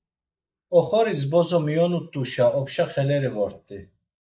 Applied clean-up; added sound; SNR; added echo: neural mask model Resemble Enhance denoiser.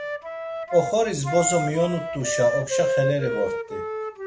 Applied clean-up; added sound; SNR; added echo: none; Wind instrument, woodwind instrument; 3 dB; none.